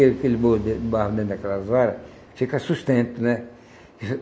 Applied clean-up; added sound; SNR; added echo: none; none; none; none.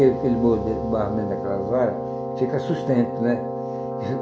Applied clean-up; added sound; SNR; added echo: none; Keyboard (musical); 5 dB; reverberation time 0.6 s.